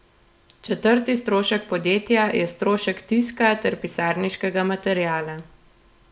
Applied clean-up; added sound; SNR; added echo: none; none; none; none.